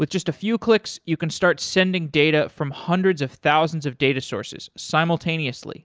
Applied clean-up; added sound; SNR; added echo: none; none; none; none.